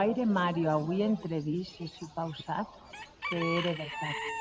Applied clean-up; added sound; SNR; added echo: none; Bird / Chicken, rooster; 10 dB; none.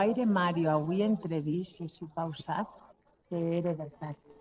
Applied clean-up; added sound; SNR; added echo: neural separator model SepFormer DNS4.